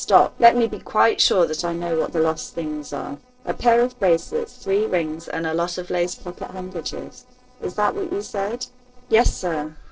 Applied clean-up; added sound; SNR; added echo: neural separator model SepFormer DNS4.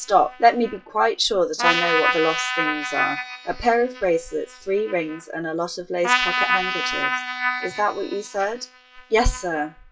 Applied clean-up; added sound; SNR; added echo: classical method WPE with log-MMSE.